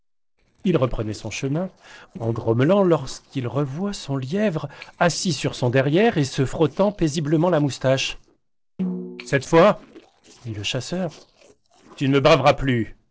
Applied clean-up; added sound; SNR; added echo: neural separator model SepFormer DNS4.